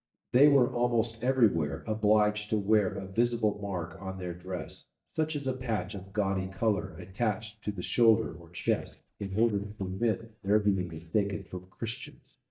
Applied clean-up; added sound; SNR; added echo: neural mask model DeepFilterNet 3.